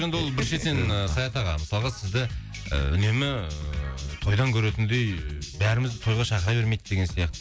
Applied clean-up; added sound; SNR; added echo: none; none; none; none.